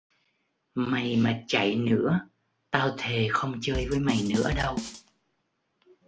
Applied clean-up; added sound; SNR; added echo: none; Bass drum / Snare drum / Drum kit; 6 dB; none.